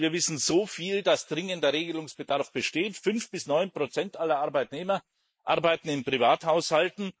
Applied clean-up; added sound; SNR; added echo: neural mask model Resemble Enhance denoiser.